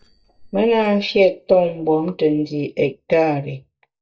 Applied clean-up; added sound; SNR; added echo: neural mask model DeepFilterNet 3.